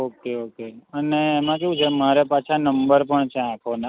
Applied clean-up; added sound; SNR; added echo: none; none; none; none.